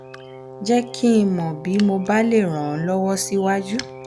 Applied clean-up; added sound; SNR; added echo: none; Raindrop + Brass instrument; 15 dB; none.